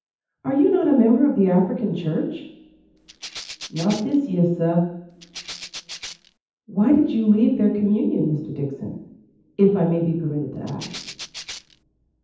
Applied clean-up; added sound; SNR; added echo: none; Rattle (instrument); 15 dB; reverberation time 0.8 s.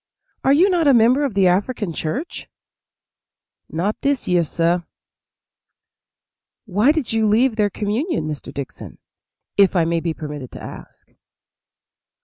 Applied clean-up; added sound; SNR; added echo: none; none; none; none.